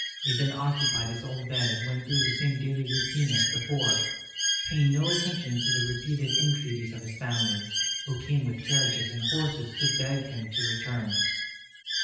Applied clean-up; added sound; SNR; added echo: none; Bird; 1 dB; reverberation time 0.9 s.